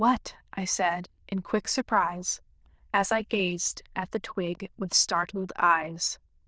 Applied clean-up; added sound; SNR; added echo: neural diffusion model UNIVERSE++.